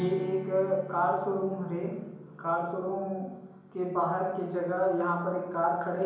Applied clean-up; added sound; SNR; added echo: none; Strum; 18 dB; reverberation time 1.0 s.